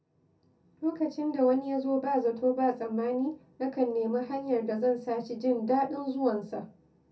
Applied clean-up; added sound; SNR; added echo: none; none; none; reverberation time 0.3 s.